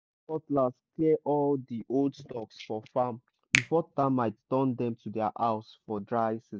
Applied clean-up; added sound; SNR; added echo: none; Finger snapping; 6 dB; none.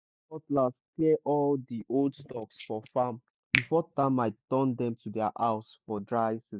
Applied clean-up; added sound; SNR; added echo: neural mask model DeepFilterNet 3.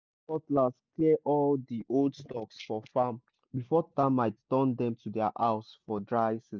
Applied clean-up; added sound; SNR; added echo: none; none; none; none.